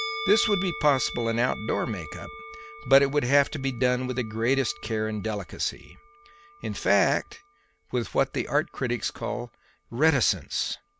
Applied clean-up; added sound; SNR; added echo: none; Musical instrument; 13 dB; none.